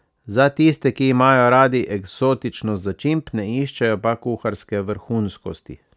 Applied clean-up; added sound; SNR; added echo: none; none; none; none.